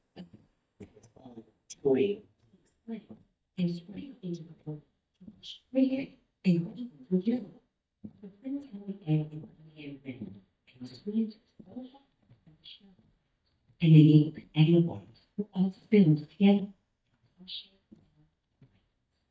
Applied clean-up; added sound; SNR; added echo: neural mask model DeepFilterNet 3.